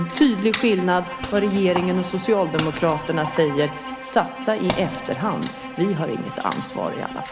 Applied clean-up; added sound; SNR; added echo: none; Bowed string instrument + Wood; 8 dB; none.